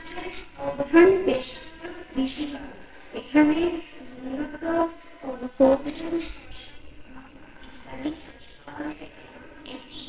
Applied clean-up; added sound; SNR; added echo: neural separator model SepFormer WHAMR!.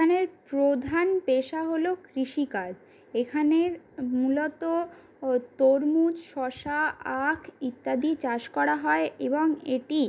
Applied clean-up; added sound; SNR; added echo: none; none; none; none.